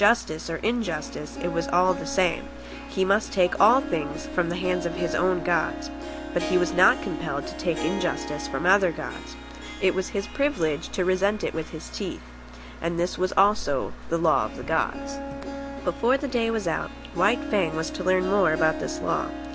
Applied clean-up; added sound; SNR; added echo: none; Harp; 10 dB; none.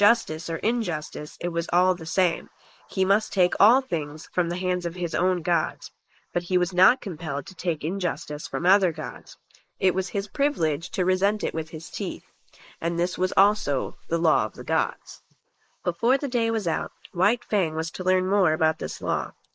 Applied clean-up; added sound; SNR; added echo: neural mask model Resemble Enhance denoiser.